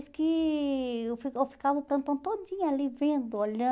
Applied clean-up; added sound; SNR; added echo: none; none; none; none.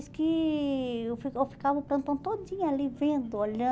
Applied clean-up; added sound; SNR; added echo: none; Subway, metro, underground; 19 dB; none.